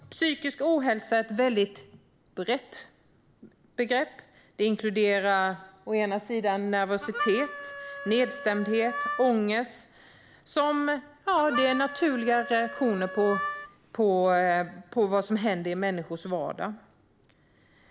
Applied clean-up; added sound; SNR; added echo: none; Harmonica; 8 dB; none.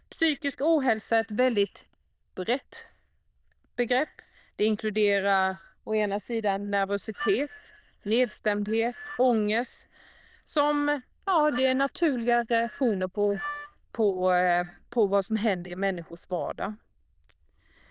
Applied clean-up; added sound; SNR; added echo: neural diffusion model UNIVERSE++.